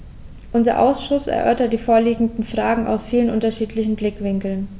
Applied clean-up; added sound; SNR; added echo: none; none; none; none.